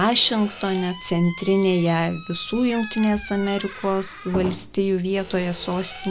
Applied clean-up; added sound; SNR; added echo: none; Squeak / Slam; 15 dB; none.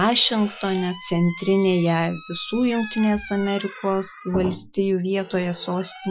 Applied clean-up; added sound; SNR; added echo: classical method Wiener filter.